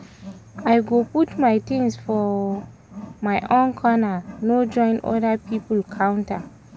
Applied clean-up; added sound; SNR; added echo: none; Wild animals; 17 dB; none.